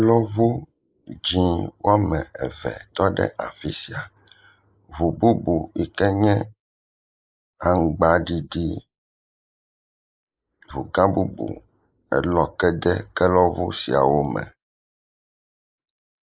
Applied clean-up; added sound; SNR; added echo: neural mask model Resemble Enhance denoiser.